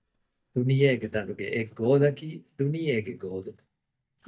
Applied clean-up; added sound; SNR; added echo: neural mask model DeepFilterNet 3.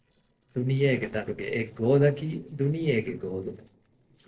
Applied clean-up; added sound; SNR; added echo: neural separator model SepFormer DNS4.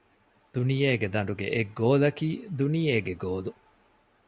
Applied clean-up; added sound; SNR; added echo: none; none; none; none.